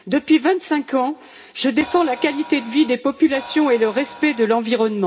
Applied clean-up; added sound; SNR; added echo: none; Crash cymbal; 17 dB; reverberation time 0.3 s.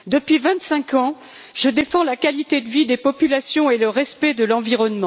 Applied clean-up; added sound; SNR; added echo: none; none; none; none.